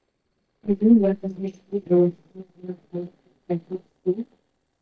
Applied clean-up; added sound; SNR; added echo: neural mask model DeepFilterNet 3.